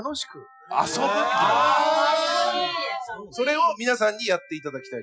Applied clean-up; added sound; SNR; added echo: classical method Wiener filter.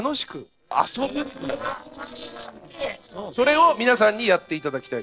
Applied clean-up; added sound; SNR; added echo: neural separator model SepFormer DNS4.